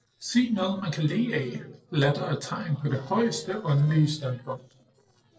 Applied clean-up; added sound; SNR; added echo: neural separator model SepFormer DNS4.